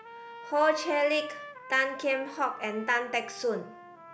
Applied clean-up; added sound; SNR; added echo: none; Trumpet; 15 dB; none.